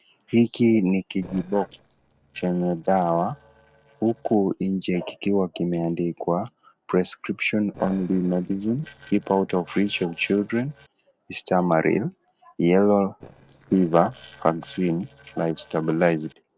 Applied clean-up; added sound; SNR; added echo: neural separator model SepFormer DNS4.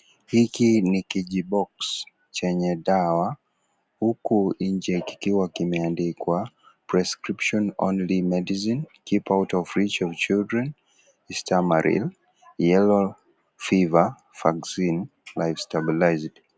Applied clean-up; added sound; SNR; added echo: none; none; none; none.